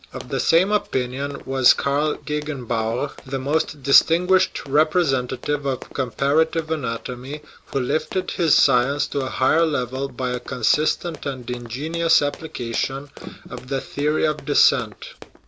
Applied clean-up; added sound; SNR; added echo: none; Run; 20 dB; none.